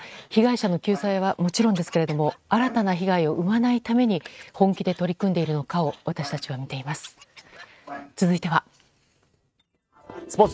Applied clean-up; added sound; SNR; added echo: neural mask model RNNoise.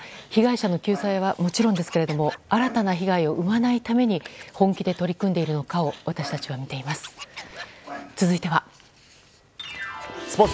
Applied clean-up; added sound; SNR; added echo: none; Scratching (performance technique); 19 dB; none.